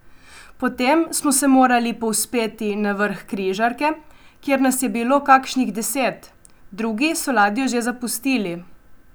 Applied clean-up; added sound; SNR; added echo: none; none; none; none.